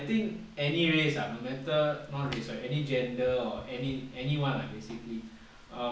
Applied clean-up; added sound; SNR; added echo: none; none; none; none.